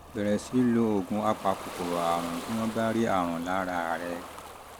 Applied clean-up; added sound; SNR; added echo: none; Ocean; 12 dB; none.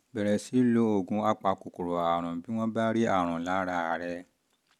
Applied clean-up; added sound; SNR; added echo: none; none; none; none.